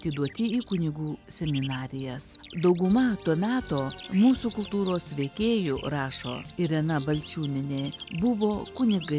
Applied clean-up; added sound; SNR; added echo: none; Bird vocalization, bird call, bird song; 14 dB; none.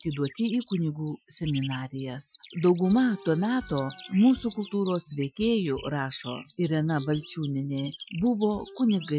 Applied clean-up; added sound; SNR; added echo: classical method Wiener filter.